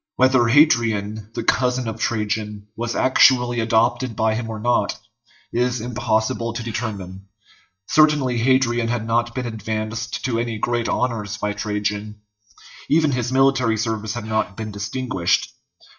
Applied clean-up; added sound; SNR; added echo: neural mask model DeepFilterNet 3.